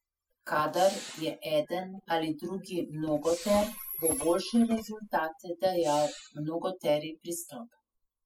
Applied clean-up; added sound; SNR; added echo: classical method spectral subtraction.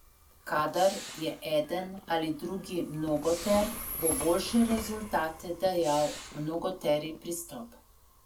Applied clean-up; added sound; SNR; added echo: none; Gunshot, gunfire + Train; 11 dB; none.